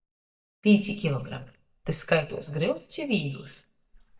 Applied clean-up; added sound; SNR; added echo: neural mask model DeepFilterNet 3.